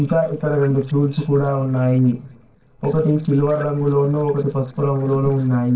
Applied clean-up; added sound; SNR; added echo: neural separator model SepFormer DNS4.